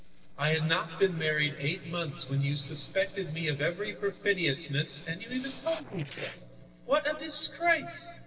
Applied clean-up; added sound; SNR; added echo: neural separator model SepFormer DNS4.